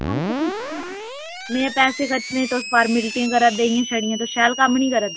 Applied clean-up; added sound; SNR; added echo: none; Screech; 9 dB; none.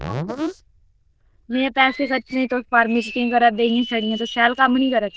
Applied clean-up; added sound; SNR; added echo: neural diffusion model UNIVERSE++.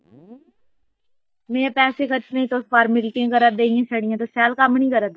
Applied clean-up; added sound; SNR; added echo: neural mask model DeepFilterNet 3.